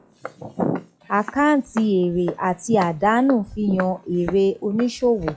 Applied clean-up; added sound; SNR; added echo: classical method log-MMSE.